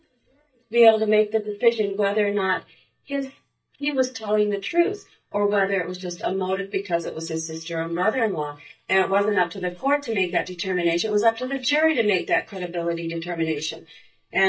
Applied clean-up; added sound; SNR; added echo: neural mask model DeepFilterNet 3.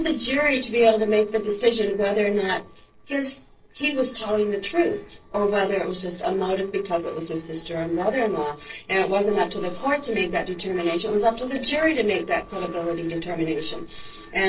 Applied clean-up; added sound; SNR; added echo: neural separator model SepFormer DNS4.